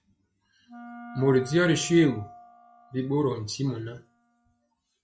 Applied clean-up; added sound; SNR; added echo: classical method log-MMSE.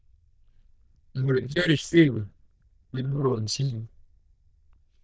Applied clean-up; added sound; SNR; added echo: neural diffusion model UNIVERSE++.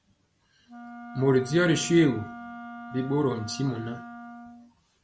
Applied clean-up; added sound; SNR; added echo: none; Wind instrument, woodwind instrument; 14 dB; none.